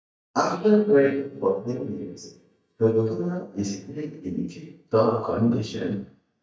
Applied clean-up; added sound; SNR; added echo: neural mask model DeepFilterNet 3.